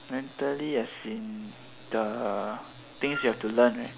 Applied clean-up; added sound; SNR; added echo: none; Wind instrument, woodwind instrument; 10 dB; none.